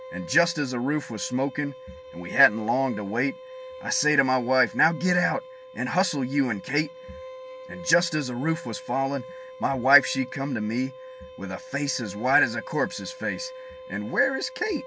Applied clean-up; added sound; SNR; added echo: none; Bowed string instrument; 15 dB; none.